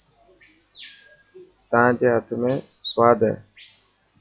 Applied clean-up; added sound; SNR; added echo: classical method log-MMSE.